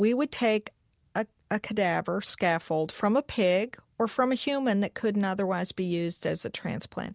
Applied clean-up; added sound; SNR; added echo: none; none; none; none.